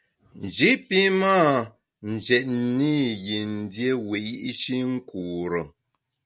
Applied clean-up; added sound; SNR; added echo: none; none; none; none.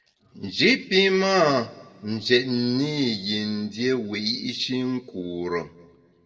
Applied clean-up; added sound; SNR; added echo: none; none; none; reverberation time 1.2 s.